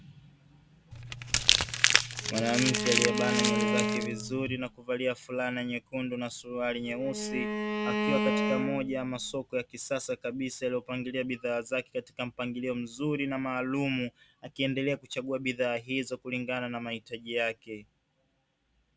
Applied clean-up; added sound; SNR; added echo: none; Bowed string instrument + Crumpling, crinkling; -4 dB; none.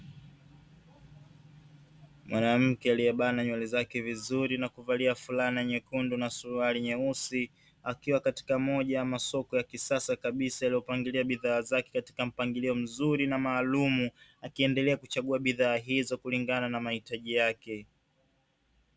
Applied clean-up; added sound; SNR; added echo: none; none; none; none.